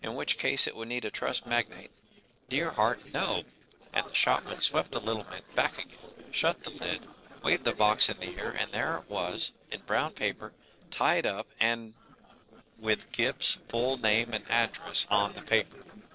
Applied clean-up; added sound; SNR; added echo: neural separator model SepFormer DNS4.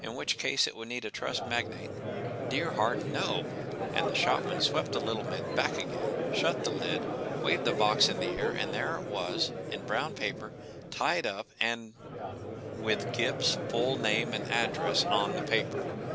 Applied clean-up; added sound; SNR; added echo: none; Crowd; 2 dB; none.